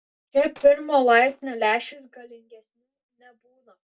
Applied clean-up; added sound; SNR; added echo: neural mask model DeepFilterNet 3.